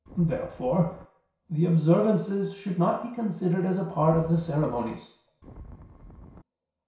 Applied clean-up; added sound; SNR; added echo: none; Wind; 19 dB; reverberation time 0.6 s.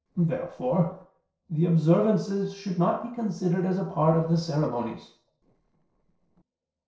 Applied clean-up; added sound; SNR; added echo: neural separator model SepFormer DNS4.